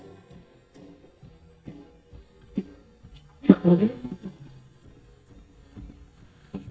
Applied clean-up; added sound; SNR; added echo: neural mask model DeepFilterNet 3.